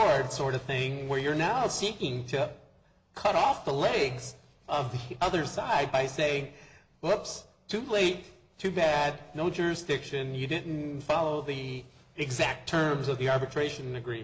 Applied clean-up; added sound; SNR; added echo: none; none; none; none.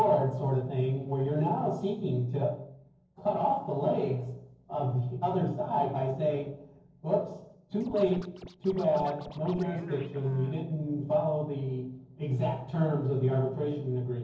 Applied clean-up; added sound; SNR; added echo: neural separator model SepFormer DNS4.